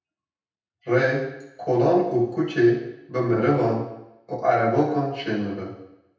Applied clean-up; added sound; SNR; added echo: none; none; none; reverberation time 0.9 s.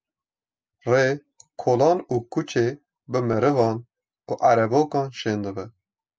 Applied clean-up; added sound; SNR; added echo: none; none; none; none.